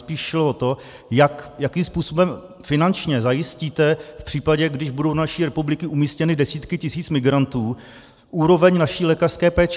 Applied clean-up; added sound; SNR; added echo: none; none; none; none.